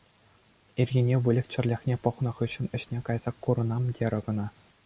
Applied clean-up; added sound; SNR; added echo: none; none; none; none.